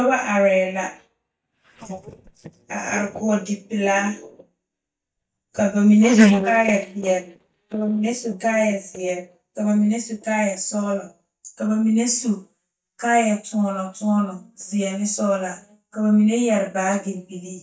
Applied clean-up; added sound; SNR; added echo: neural mask model DeepFilterNet 3.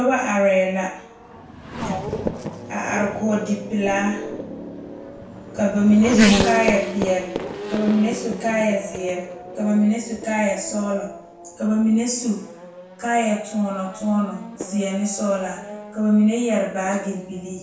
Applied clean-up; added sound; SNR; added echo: none; Race car, auto racing / Accelerating, revving, vroom; 6 dB; reverberation time 0.6 s.